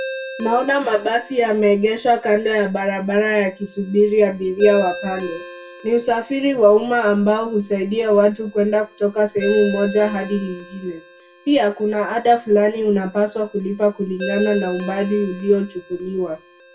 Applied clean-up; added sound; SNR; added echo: none; Ringtone; 16 dB; reverberation time 0.2 s.